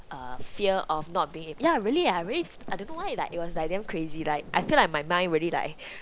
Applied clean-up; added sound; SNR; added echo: none; Insect; 9 dB; none.